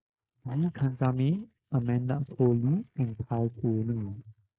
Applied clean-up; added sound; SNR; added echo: neural mask model Resemble Enhance denoiser.